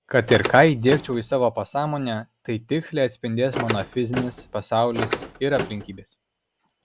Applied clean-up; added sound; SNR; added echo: none; Car; 7 dB; none.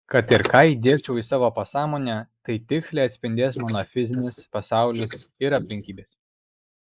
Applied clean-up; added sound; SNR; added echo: neural mask model Resemble Enhance denoiser.